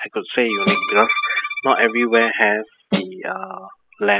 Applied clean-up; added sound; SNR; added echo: classical method spectral subtraction.